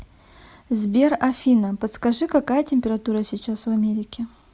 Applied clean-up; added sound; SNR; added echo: none; none; none; none.